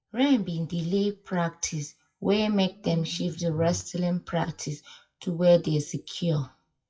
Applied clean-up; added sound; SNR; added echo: classical method WPE with log-MMSE.